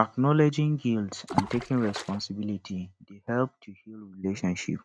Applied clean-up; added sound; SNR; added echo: neural mask model RNNoise.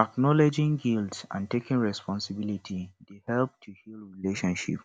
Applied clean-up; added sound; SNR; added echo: none; none; none; none.